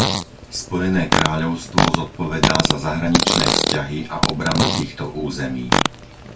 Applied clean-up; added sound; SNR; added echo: none; Fart; -2 dB; reverberation time 0.2 s.